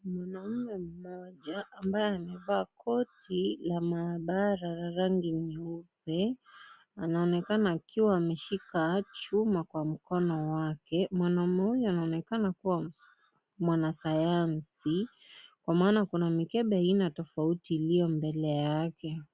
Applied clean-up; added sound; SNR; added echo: none; none; none; none.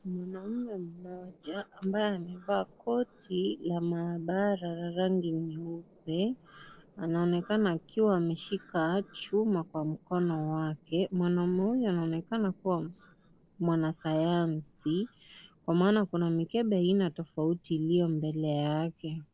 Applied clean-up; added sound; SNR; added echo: neural separator model SepFormer DNS4.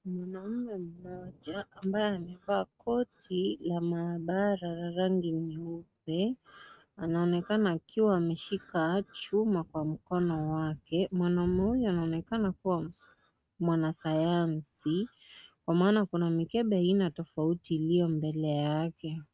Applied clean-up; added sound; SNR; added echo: neural mask model RNNoise.